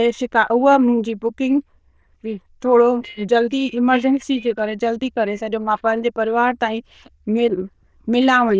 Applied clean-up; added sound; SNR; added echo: neural diffusion model UNIVERSE++.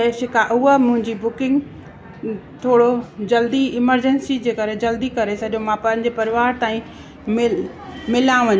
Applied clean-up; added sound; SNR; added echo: none; none; none; none.